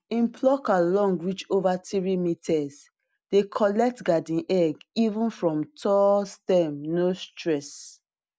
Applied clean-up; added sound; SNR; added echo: none; none; none; none.